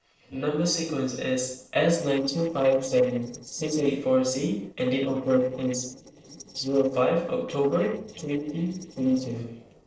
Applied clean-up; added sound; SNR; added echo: neural separator model SepFormer DNS4.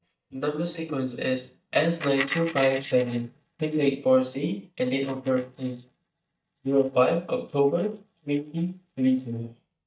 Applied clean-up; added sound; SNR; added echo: neural mask model DeepFilterNet 3.